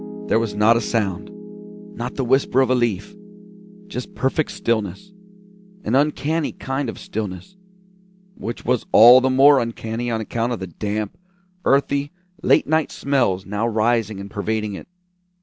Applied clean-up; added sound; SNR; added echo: none; Piano; 19 dB; none.